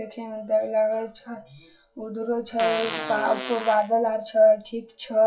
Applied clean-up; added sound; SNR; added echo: classical method WPE with log-MMSE.